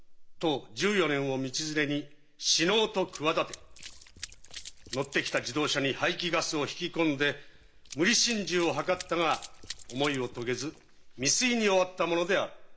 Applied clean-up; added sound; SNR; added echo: none; Run; 18 dB; none.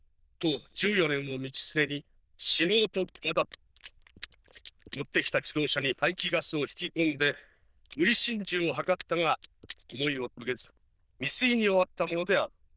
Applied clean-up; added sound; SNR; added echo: neural diffusion model UNIVERSE++.